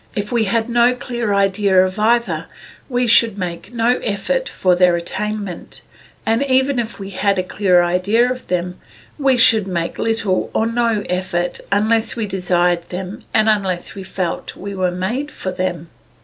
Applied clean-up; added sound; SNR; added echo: none; none; none; none.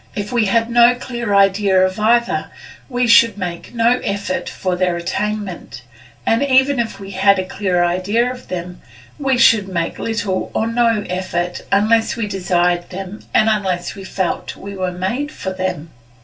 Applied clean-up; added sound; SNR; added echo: none; none; none; reverberation time 0.2 s.